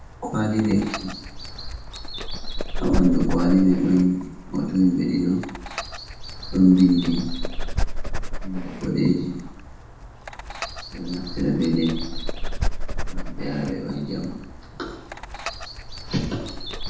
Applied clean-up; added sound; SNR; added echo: none; Dog; 4 dB; reverberation time 0.8 s.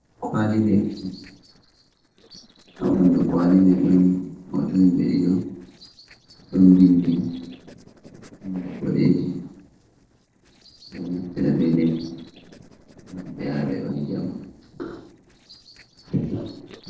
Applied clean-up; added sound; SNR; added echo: neural separator model SepFormer DNS4.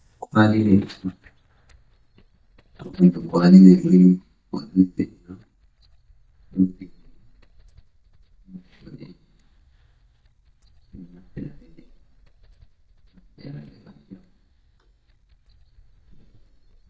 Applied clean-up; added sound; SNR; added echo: neural mask model DeepFilterNet 3.